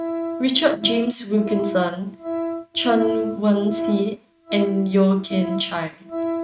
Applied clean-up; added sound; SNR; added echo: neural mask model RNNoise.